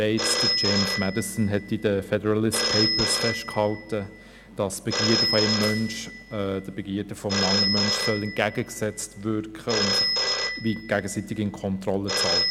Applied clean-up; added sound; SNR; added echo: none; Telephone; 1 dB; none.